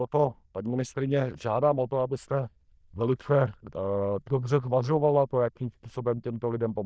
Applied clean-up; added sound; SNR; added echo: neural diffusion model UNIVERSE++.